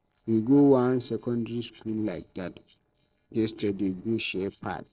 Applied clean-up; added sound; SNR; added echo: neural separator model SepFormer DNS4.